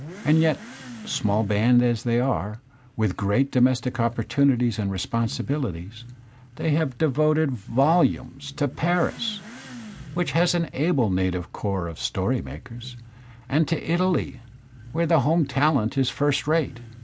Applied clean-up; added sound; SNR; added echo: none; Motorcycle / Accelerating, revving, vroom; 18 dB; none.